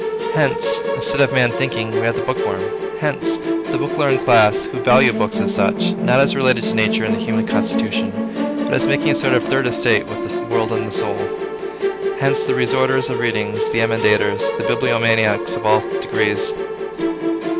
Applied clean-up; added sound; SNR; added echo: none; Musical instrument; 1 dB; none.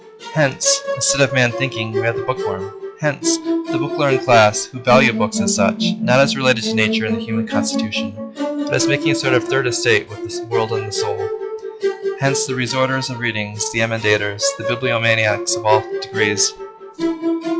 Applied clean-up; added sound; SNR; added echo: classical method log-MMSE.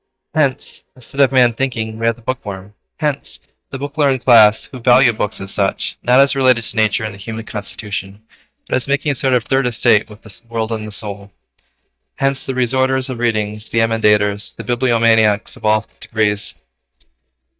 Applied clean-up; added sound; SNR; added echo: neural mask model DeepFilterNet 3.